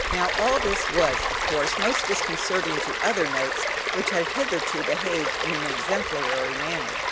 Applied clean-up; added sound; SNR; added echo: none; Stream; -2 dB; none.